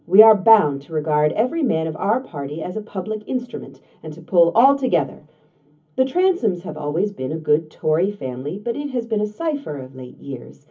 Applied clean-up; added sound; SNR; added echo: none; none; none; reverberation time 0.3 s.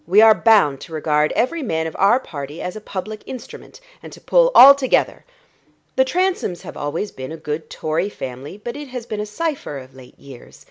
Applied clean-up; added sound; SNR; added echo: none; none; none; none.